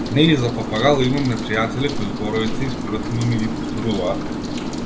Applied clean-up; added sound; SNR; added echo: none; Rain; 4 dB; none.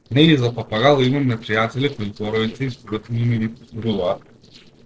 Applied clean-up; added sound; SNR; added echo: neural separator model SepFormer DNS4.